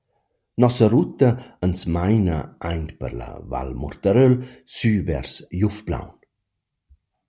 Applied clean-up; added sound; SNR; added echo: none; none; none; none.